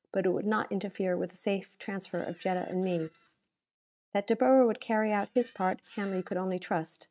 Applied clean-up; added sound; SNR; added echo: neural mask model RNNoise.